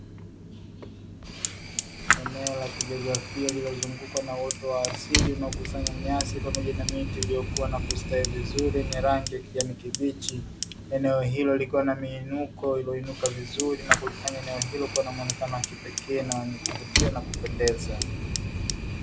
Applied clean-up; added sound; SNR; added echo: none; Fire; 1 dB; none.